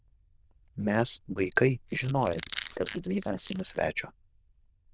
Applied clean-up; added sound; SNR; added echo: neural diffusion model UNIVERSE++.